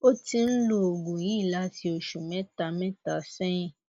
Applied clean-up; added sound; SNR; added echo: neural mask model Resemble Enhance denoiser.